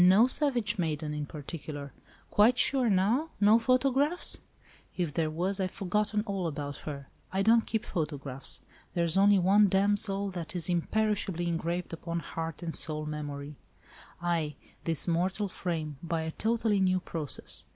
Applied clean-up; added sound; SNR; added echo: none; none; none; none.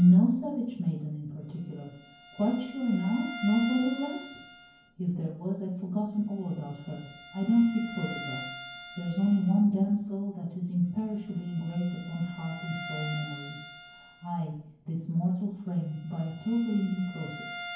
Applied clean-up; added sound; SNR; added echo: none; Bowed string instrument; 16 dB; reverberation time 0.9 s.